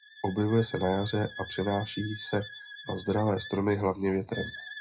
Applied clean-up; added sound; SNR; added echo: classical method WPE with log-MMSE.